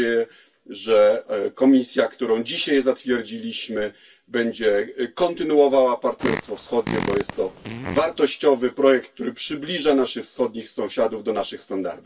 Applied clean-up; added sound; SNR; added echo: none; Fart; 8 dB; reverberation time 0.1 s.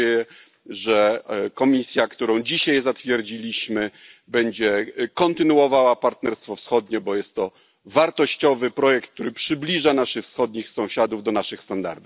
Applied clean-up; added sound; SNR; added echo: none; none; none; none.